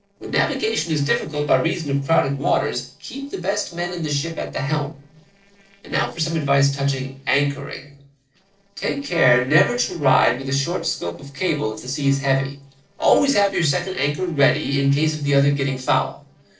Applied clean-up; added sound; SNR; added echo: neural separator model SepFormer DNS4.